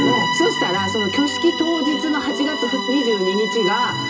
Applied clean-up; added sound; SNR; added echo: none; Bowed string instrument; 4 dB; reverberation time 0.2 s.